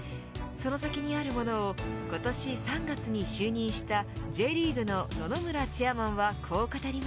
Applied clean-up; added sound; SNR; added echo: none; none; none; none.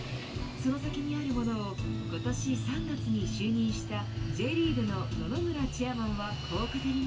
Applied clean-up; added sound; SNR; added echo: none; Fixed-wing aircraft, airplane; 15 dB; reverberation time 0.2 s.